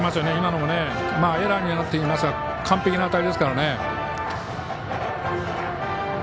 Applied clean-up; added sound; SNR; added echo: none; none; none; none.